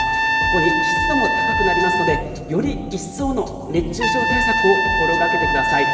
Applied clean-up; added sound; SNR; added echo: none; Trumpet; -2 dB; reverberation time 2.9 s.